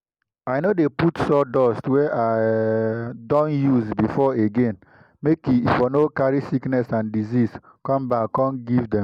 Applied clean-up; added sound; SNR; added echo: none; none; none; none.